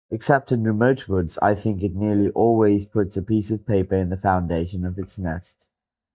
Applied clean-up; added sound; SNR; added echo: neural mask model DeepFilterNet 3.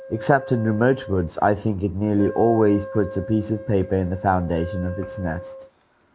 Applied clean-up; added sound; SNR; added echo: none; Wind instrument, woodwind instrument; 14 dB; none.